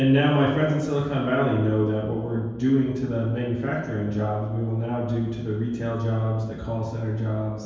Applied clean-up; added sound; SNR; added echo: none; none; none; reverberation time 1.2 s.